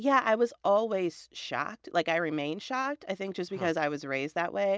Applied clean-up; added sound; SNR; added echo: none; none; none; none.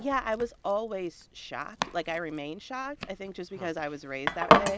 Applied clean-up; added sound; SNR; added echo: none; Domestic sounds, home sounds; -2 dB; none.